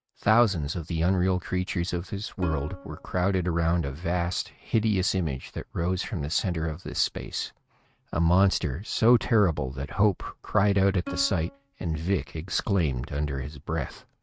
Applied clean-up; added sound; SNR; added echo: neural mask model RNNoise.